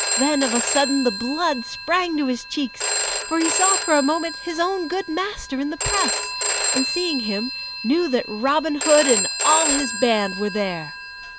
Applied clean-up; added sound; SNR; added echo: none; Telephone; 2 dB; none.